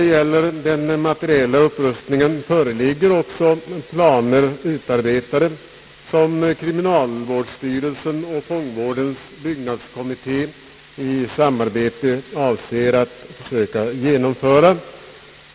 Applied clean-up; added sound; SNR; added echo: none; none; none; none.